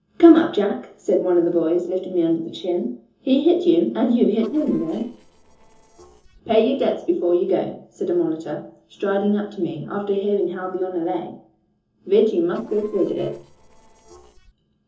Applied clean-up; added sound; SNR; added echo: neural separator model SepFormer DNS4.